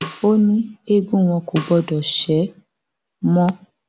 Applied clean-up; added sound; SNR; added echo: none; Snare drum; 17 dB; none.